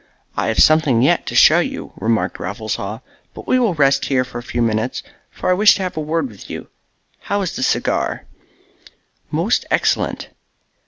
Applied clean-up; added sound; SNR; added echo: none; none; none; none.